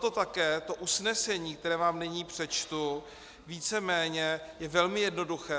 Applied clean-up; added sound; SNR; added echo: none; none; none; none.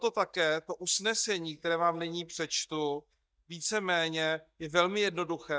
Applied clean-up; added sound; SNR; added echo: neural mask model DeepFilterNet 3.